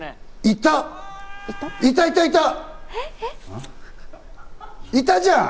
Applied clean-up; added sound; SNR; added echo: none; none; none; none.